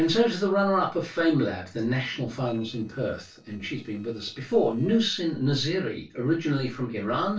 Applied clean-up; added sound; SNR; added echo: neural separator model SepFormer DNS4.